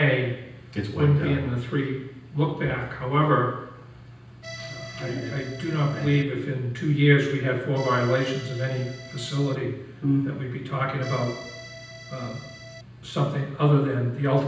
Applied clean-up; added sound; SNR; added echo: none; Accordion; 16 dB; reverberation time 0.9 s.